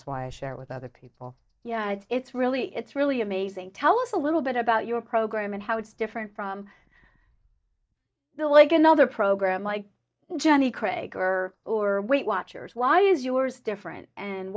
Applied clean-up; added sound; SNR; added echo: neural mask model DeepFilterNet 3.